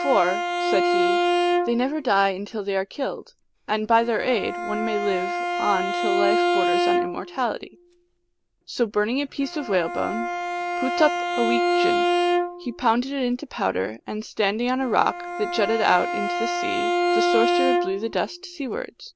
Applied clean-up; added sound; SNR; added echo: none; Bowed string instrument; 0 dB; none.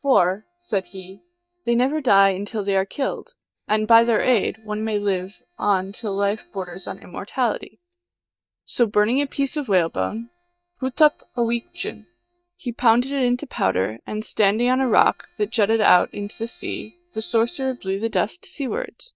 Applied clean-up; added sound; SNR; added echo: neural mask model DeepFilterNet 3.